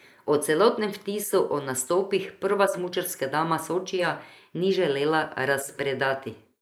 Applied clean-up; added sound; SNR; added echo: neural mask model Resemble Enhance denoiser.